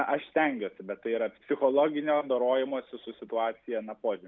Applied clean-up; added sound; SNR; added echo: none; none; none; none.